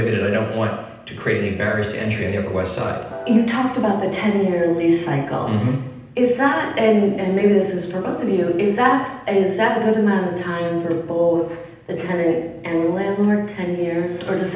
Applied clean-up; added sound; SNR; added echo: none; Piano; 12 dB; reverberation time 0.9 s.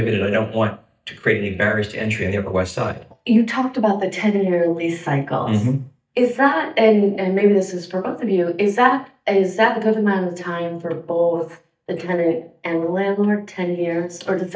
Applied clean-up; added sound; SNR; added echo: neural mask model DeepFilterNet 3.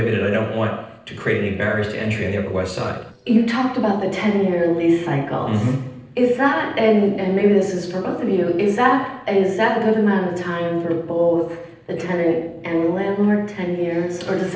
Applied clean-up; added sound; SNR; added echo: neural separator model SepFormer DNS4.